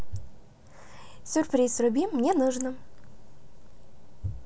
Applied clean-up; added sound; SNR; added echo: none; none; none; none.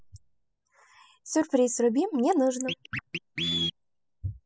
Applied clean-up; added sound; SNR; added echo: classical method spectral subtraction.